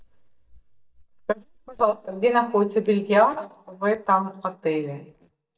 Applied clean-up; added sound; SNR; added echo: neural mask model DeepFilterNet 3.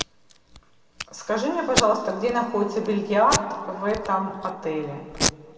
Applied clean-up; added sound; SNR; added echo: none; Packing tape, duct tape; 6 dB; reverberation time 2.0 s.